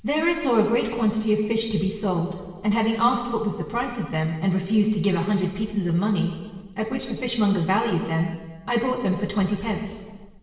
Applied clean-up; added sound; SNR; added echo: none; none; none; reverberation time 1.4 s.